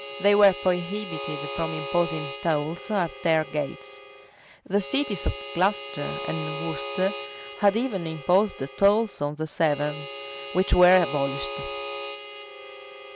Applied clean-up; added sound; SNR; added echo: none; Harmonica; 10 dB; none.